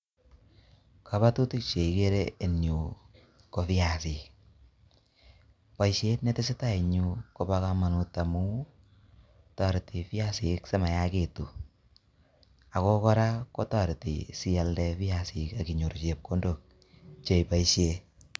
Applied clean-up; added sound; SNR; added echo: none; none; none; none.